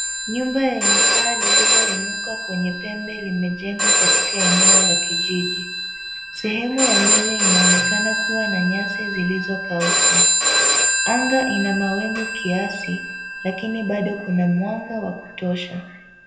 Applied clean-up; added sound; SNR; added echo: none; Telephone; -5 dB; reverberation time 0.8 s.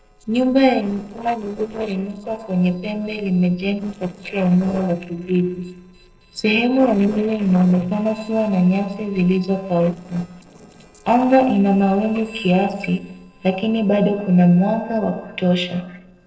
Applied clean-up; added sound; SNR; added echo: neural separator model SepFormer DNS4.